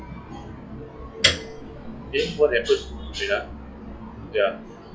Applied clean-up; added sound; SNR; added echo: classical method log-MMSE.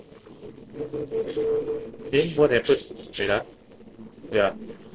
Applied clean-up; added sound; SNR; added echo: neural separator model SepFormer DNS4.